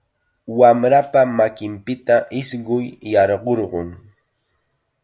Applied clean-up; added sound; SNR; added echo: none; none; none; none.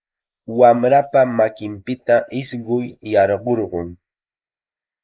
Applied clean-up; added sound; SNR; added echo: neural mask model Resemble Enhance denoiser.